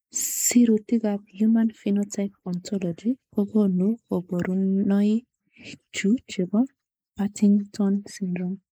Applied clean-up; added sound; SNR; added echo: neural mask model Resemble Enhance denoiser.